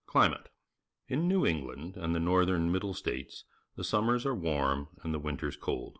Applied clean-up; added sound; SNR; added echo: none; none; none; none.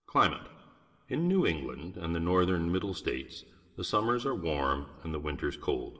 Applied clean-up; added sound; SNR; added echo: none; none; none; reverberation time 1.4 s.